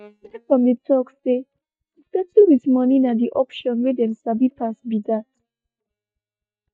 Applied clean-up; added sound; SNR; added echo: neural mask model DeepFilterNet 3.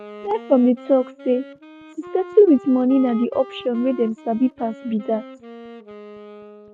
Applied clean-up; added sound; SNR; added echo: none; Wind instrument, woodwind instrument; 18 dB; none.